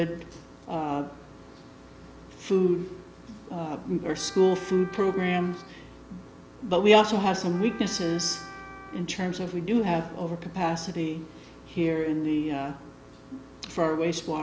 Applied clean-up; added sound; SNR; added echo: none; Wind instrument, woodwind instrument; 17 dB; none.